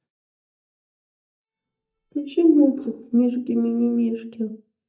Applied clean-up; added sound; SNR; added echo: neural mask model DeepFilterNet 3.